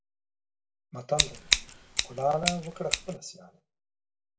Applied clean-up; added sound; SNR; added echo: none; Scissors; -5 dB; reverberation time 0.3 s.